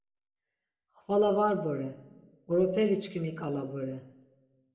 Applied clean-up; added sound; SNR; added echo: none; none; none; reverberation time 0.7 s.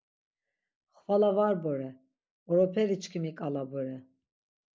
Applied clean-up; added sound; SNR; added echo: none; none; none; none.